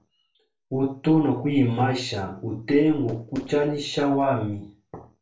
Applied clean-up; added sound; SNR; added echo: none; none; none; reverberation time 0.3 s.